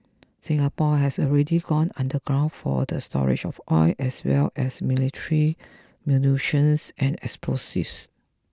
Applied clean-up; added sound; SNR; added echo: none; none; none; none.